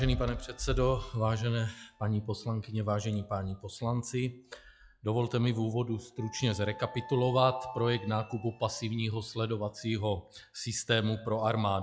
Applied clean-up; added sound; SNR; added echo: classical method log-MMSE.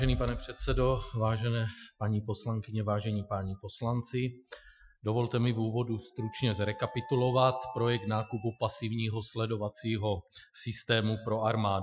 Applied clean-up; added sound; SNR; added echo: classical method Wiener filter.